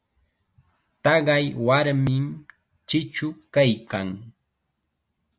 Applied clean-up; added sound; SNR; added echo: none; none; none; none.